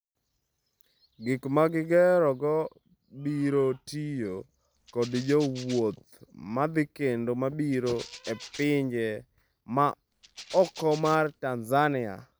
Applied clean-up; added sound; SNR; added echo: none; Rattle (instrument); 18 dB; none.